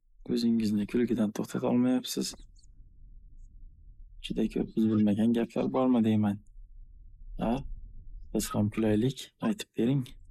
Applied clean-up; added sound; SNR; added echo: neural mask model Resemble Enhance denoiser.